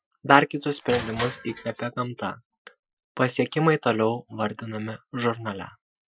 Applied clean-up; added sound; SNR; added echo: classical method Wiener filter.